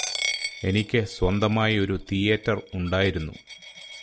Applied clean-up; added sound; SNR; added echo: none; Coin (dropping); 11 dB; none.